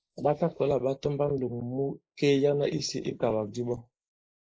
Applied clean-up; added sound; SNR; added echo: neural mask model Resemble Enhance denoiser.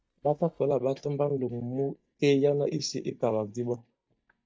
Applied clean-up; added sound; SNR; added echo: neural mask model DeepFilterNet 3.